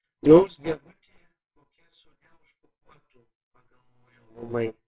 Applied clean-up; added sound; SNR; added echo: neural separator model SepFormer WHAMR!.